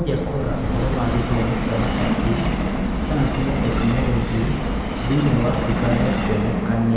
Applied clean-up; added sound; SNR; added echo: none; Subway, metro, underground; -1 dB; reverberation time 1.1 s.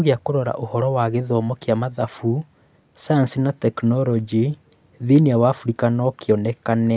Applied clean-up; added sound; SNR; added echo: none; none; none; none.